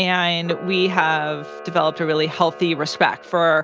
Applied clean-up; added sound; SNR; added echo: none; Camera; 16 dB; none.